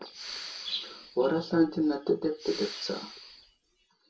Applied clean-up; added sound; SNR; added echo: none; Respiratory sounds; 13 dB; reverberation time 0.2 s.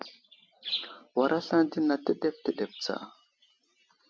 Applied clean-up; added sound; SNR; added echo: none; none; none; none.